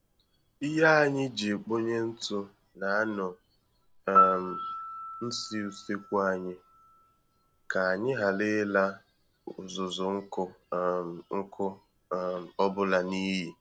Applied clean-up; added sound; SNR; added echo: none; Piano; 7 dB; none.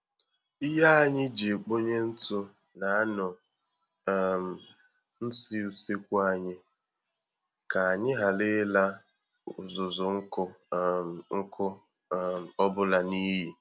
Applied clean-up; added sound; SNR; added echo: none; none; none; none.